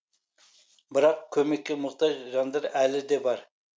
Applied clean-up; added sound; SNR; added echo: none; none; none; none.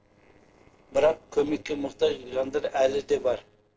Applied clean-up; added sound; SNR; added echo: neural separator model SepFormer DNS4.